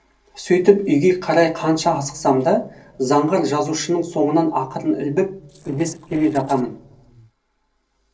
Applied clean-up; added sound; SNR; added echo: neural separator model SepFormer DNS4.